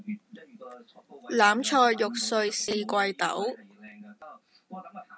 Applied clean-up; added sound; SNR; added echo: none; none; none; none.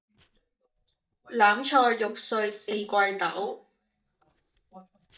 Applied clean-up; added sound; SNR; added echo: neural mask model DeepFilterNet 3.